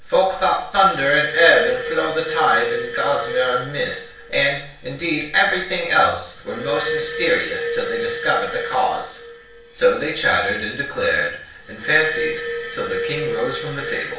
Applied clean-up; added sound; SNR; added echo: neural separator model SepFormer DNS4.